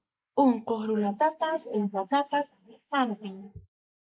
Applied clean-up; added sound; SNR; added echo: neural mask model Resemble Enhance denoiser.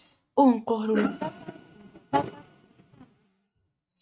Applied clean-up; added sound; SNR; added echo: neural mask model RNNoise.